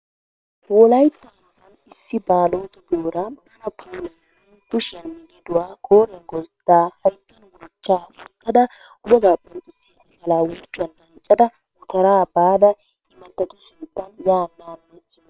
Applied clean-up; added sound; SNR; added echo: neural separator model SepFormer WHAM!.